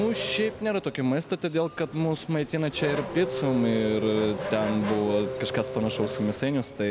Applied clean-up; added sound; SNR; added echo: none; Race car, auto racing / Accelerating, revving, vroom; 8 dB; none.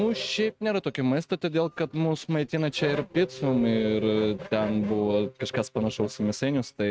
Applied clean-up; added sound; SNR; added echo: neural mask model RNNoise.